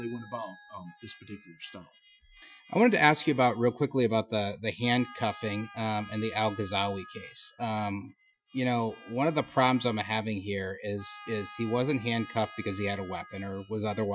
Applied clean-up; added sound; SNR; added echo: classical method Wiener filter.